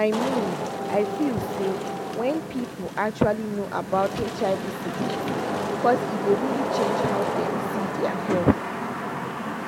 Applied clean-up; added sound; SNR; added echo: none; Wind / Rain; 1 dB; none.